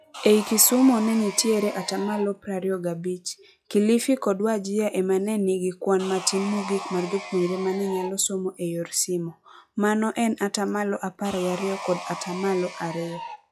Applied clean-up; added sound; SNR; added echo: classical method log-MMSE.